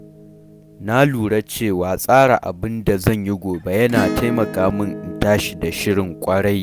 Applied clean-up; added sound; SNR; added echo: none; Acoustic guitar / Strum; 12 dB; none.